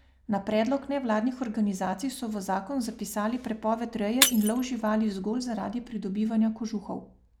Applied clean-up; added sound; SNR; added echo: none; Shatter; 5 dB; none.